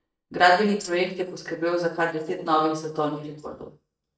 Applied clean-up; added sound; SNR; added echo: neural mask model DeepFilterNet 3.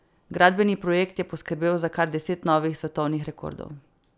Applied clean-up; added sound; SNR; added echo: none; none; none; none.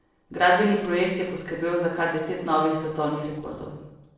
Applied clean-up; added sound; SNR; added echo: neural separator model SepFormer DNS4.